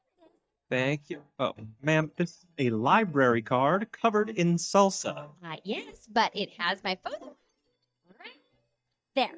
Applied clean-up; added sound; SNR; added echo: neural mask model DeepFilterNet 3.